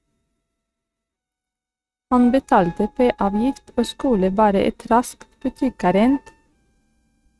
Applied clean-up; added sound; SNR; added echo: neural mask model RNNoise.